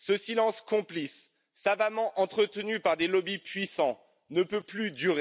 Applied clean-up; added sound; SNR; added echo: none; none; none; none.